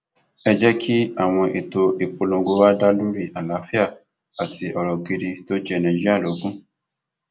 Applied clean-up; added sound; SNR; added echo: none; none; none; none.